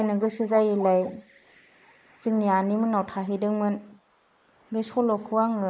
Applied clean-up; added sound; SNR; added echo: neural mask model Resemble Enhance denoiser.